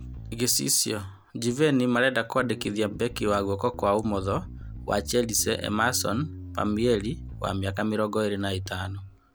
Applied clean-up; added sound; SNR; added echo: none; Bass guitar; 15 dB; none.